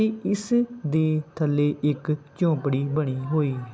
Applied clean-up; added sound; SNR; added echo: none; none; none; none.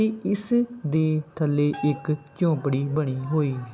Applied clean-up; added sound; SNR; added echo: none; Bell; 19 dB; none.